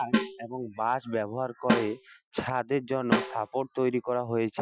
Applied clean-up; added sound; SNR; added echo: classical method Wiener filter.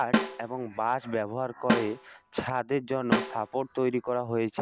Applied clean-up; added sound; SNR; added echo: none; Snare drum; 2 dB; none.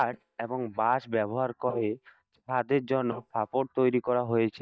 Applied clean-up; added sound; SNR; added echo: neural mask model DeepFilterNet 3.